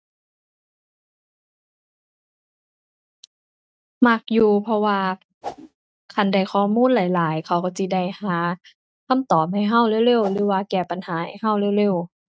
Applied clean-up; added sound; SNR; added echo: neural mask model RNNoise.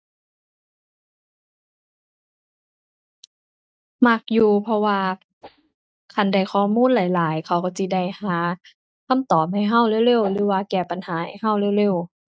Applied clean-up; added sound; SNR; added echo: neural mask model DeepFilterNet 3.